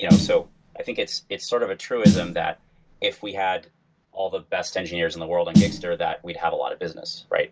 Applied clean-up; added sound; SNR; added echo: none; Snare drum; -2 dB; none.